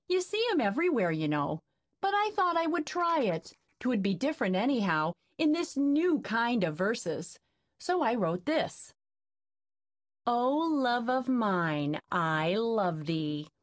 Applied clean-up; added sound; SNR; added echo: neural separator model SepFormer DNS4.